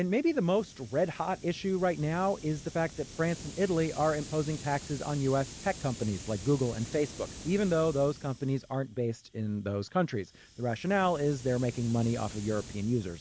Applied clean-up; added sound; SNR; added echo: none; Hiss; 16 dB; none.